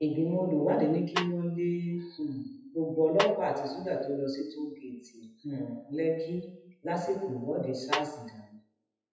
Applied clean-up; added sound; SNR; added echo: classical method WPE with log-MMSE.